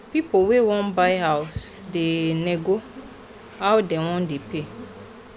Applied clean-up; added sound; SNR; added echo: none; Insect; 18 dB; none.